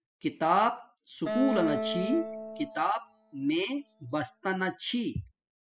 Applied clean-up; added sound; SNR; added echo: classical method spectral subtraction.